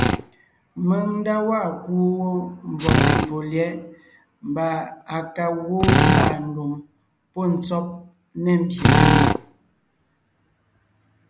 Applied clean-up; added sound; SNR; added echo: none; Drill; -2 dB; none.